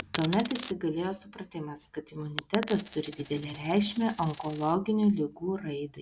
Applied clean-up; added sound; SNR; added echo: none; Coin (dropping); 9 dB; none.